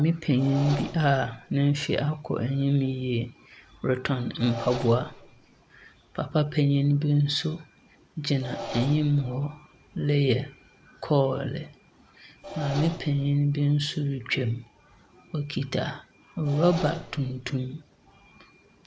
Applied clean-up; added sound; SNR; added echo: none; Engine; 16 dB; none.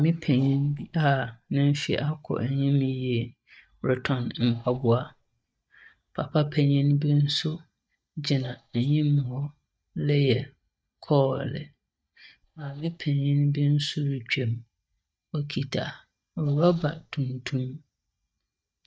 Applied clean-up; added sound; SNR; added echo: neural mask model DeepFilterNet 3.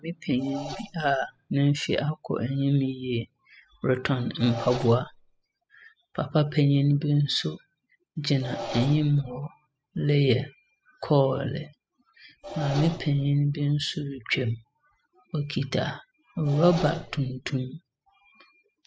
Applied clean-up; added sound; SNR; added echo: classical method spectral subtraction.